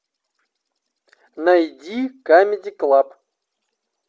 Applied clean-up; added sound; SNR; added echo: none; none; none; none.